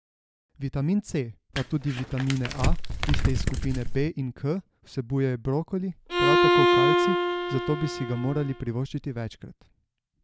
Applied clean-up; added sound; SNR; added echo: none; Bowed string instrument + Crumpling, crinkling; -4 dB; none.